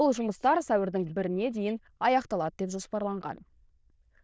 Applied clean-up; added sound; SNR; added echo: neural diffusion model UNIVERSE++.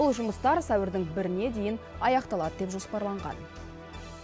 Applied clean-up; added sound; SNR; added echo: none; none; none; none.